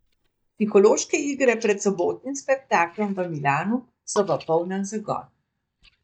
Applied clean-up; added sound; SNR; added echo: neural mask model DeepFilterNet 3.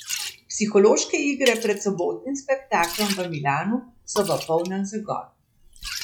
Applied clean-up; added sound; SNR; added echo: classical method log-MMSE.